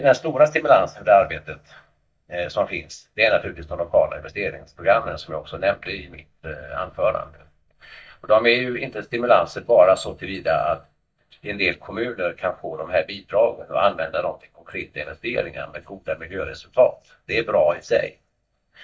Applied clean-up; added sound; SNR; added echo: neural mask model DeepFilterNet 3.